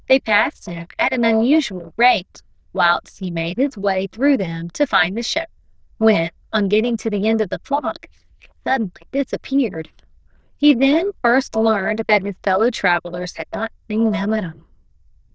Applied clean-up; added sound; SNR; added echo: neural diffusion model UNIVERSE++.